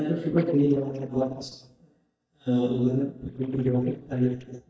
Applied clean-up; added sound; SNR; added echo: neural mask model DeepFilterNet 3.